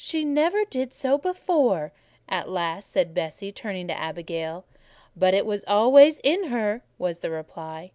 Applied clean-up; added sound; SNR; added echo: none; none; none; none.